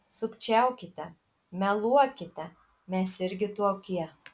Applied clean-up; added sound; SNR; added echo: none; none; none; none.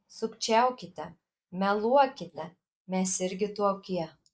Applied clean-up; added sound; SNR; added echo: neural mask model Resemble Enhance denoiser.